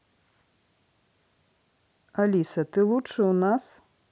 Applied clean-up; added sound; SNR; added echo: none; none; none; none.